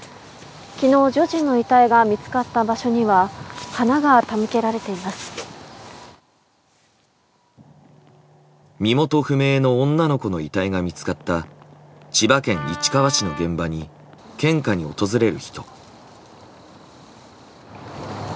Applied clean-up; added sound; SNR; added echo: none; Wind instrument, woodwind instrument; 12 dB; none.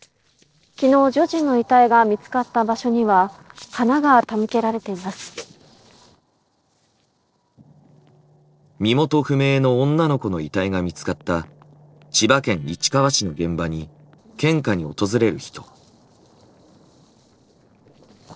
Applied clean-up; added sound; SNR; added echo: neural separator model SepFormer DNS4.